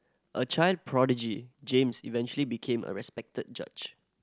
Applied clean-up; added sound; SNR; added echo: none; none; none; none.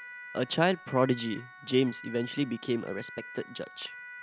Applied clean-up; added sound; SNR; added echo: none; Siren; 15 dB; none.